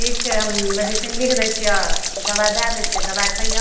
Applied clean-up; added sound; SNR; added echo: none; Stream / Trickle, dribble / Splash, splatter; -3 dB; reverberation time 0.8 s.